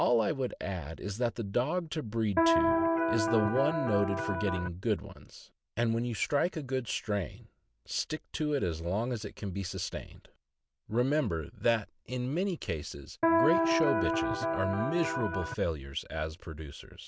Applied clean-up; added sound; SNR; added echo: none; Electric guitar; -3 dB; none.